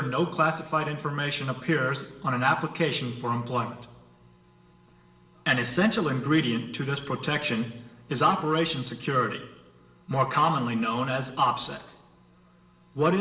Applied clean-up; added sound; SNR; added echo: none; none; none; reverberation time 1.1 s.